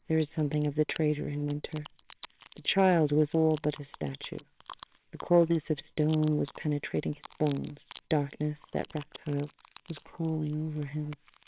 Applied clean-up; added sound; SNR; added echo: neural separator model SepFormer WHAMR!.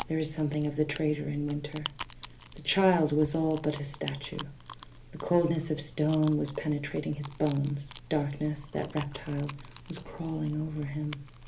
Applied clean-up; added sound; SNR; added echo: none; Chewing, mastication; 15 dB; reverberation time 0.3 s.